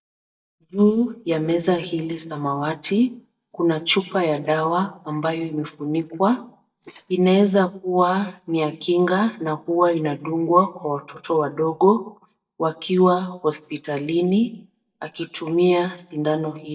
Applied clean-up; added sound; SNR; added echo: neural mask model DeepFilterNet 3.